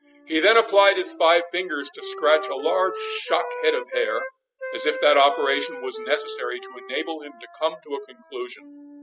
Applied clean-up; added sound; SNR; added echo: classical method spectral subtraction.